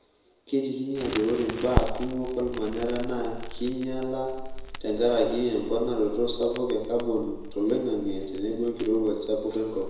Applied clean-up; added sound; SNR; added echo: none; Crackle; 7 dB; reverberation time 1.0 s.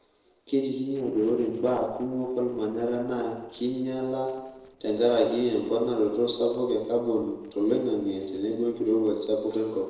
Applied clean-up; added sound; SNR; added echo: neural separator model SepFormer DNS4.